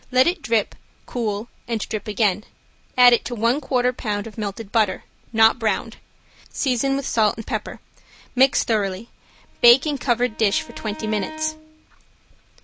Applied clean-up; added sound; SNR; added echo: none; Bowed string instrument; 16 dB; none.